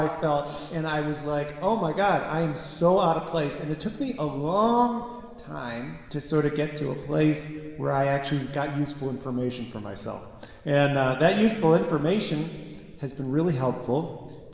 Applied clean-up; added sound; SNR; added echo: none; none; none; reverberation time 2.8 s.